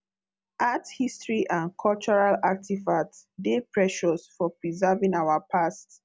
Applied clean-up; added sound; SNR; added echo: none; none; none; none.